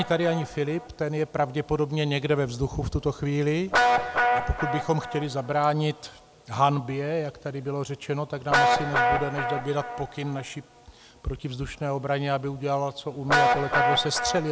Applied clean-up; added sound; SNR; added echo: none; Guitar; 2 dB; none.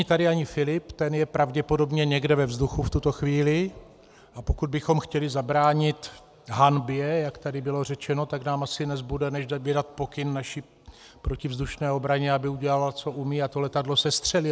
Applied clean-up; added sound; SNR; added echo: none; none; none; none.